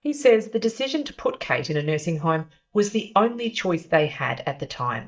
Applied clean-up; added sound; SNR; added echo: neural mask model DeepFilterNet 3.